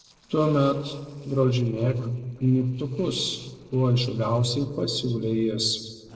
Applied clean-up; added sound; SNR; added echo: neural separator model SepFormer DNS4.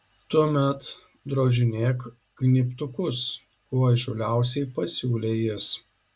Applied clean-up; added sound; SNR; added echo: none; none; none; none.